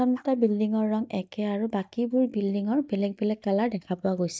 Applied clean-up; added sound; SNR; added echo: neural mask model DeepFilterNet 3.